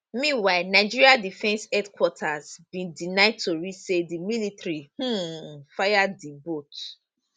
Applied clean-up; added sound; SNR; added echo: none; none; none; none.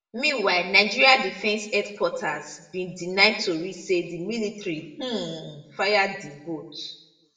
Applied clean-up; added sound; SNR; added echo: none; none; none; reverberation time 0.8 s.